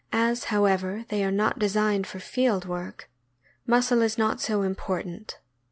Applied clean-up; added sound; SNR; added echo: none; none; none; none.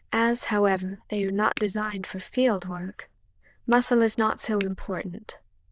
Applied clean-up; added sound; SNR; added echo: neural diffusion model UNIVERSE++.